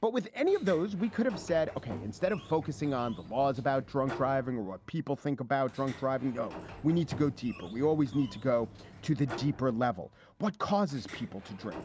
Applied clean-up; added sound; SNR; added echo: none; Sliding door; 16 dB; none.